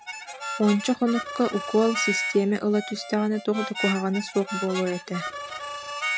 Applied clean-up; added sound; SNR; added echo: none; Harmonica; 7 dB; none.